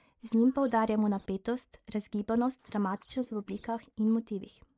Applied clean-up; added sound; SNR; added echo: neural mask model Resemble Enhance denoiser.